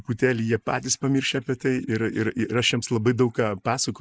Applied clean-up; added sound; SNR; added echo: neural mask model Resemble Enhance denoiser.